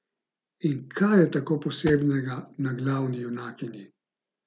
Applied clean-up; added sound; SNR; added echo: none; Thump, thud; 10 dB; none.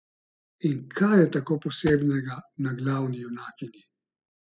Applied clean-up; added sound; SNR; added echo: classical method spectral subtraction.